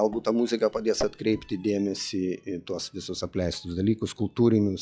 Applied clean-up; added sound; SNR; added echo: classical method log-MMSE.